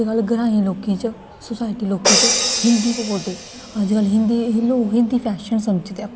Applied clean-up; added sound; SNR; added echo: none; Crash cymbal; 6 dB; none.